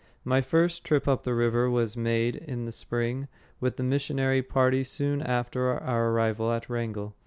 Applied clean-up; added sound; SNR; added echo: none; none; none; none.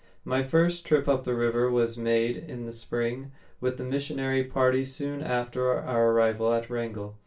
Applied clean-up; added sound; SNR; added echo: none; none; none; reverberation time 0.2 s.